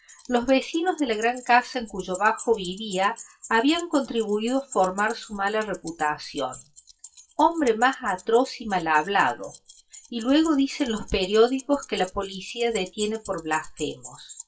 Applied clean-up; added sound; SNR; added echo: classical method WPE with log-MMSE.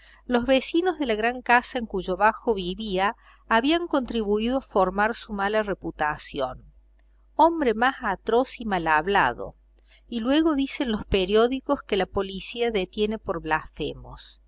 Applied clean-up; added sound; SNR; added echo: none; none; none; none.